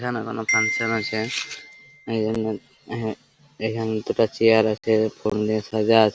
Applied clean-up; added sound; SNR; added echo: none; Marimba, xylophone; 9 dB; none.